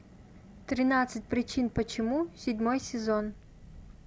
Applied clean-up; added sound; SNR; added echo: none; Car; 20 dB; none.